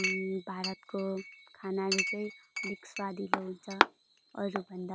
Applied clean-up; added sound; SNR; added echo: none; Chink, clink; -1 dB; none.